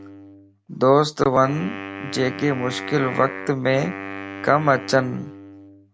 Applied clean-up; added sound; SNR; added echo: none; Wind instrument, woodwind instrument; 12 dB; none.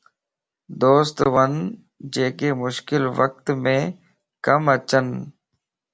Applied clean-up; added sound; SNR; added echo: none; none; none; none.